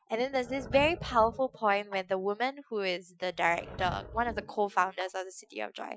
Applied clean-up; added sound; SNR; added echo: classical method Wiener filter.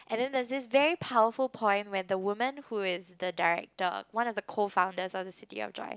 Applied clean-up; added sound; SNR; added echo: none; none; none; none.